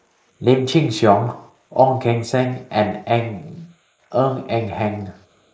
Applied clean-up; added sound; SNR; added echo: neural mask model Resemble Enhance denoiser.